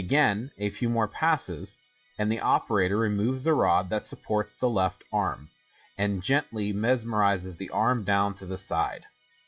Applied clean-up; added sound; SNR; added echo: classical method log-MMSE.